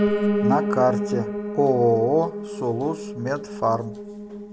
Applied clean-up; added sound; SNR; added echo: none; Piano; 3 dB; none.